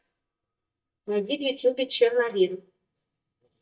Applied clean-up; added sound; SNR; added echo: neural mask model DeepFilterNet 3.